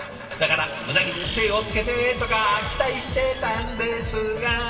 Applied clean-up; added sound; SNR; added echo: none; Tools; 10 dB; reverberation time 2.2 s.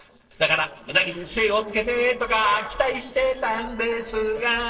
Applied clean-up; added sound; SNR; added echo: neural separator model SepFormer DNS4.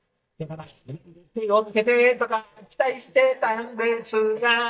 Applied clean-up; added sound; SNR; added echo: neural mask model DeepFilterNet 3.